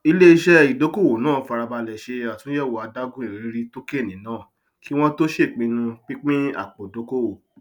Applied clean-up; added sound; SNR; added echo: none; none; none; none.